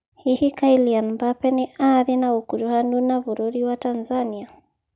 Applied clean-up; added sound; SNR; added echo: none; none; none; none.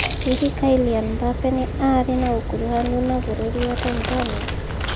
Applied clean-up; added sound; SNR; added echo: none; Chewing, mastication + Fire; 3 dB; none.